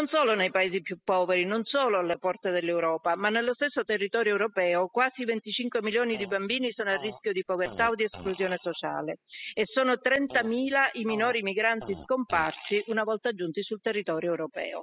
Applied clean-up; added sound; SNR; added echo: classical method spectral subtraction.